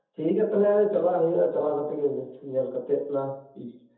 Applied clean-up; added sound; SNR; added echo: none; none; none; reverberation time 0.7 s.